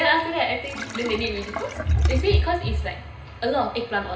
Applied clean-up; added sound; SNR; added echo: none; Sink (filling or washing); 14 dB; reverberation time 0.2 s.